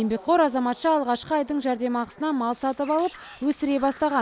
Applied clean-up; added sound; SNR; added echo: none; none; none; none.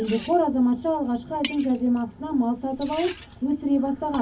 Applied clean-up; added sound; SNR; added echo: none; Liquid; 17 dB; reverberation time 0.3 s.